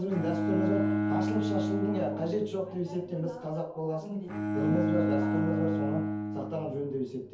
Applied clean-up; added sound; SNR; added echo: none; Bowed string instrument; -2 dB; reverberation time 0.5 s.